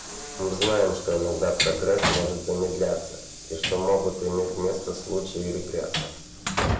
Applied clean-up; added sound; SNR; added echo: none; Train; 5 dB; reverberation time 0.6 s.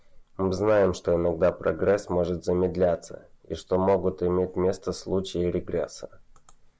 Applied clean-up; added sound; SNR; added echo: none; none; none; none.